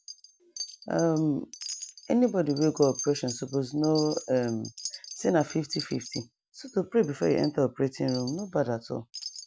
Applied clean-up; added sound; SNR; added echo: none; Wind chime; 14 dB; none.